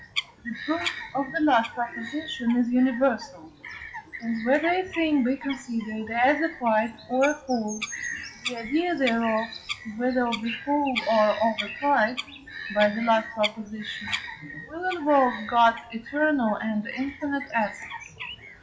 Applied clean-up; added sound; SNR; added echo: classical method WPE with log-MMSE.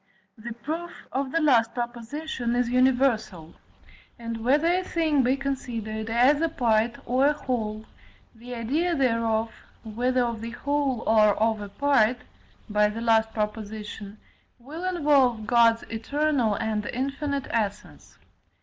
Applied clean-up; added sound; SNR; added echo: none; none; none; none.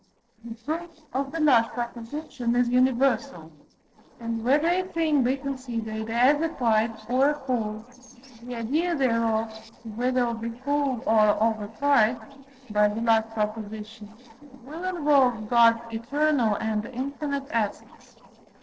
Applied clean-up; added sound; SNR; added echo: neural separator model SepFormer DNS4.